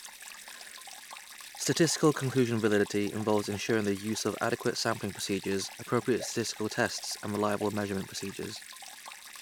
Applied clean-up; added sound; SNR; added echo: none; Stream; 15 dB; none.